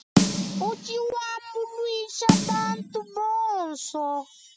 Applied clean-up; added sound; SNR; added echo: classical method spectral subtraction.